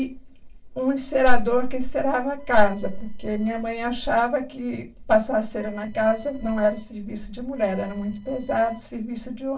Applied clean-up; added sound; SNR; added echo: neural separator model SepFormer DNS4.